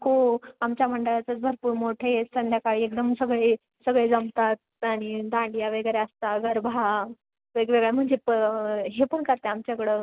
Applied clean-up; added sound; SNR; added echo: none; none; none; none.